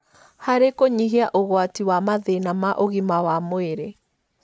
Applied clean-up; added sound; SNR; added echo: none; none; none; none.